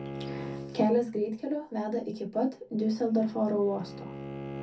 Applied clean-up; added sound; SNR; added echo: none; Bowed string instrument; 12 dB; reverberation time 0.3 s.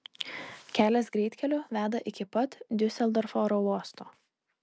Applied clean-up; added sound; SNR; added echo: none; none; none; none.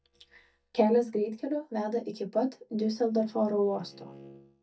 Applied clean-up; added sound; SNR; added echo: neural mask model DeepFilterNet 3.